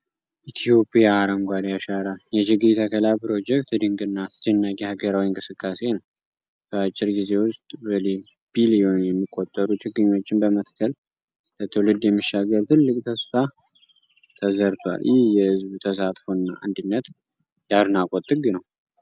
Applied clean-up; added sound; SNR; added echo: none; none; none; none.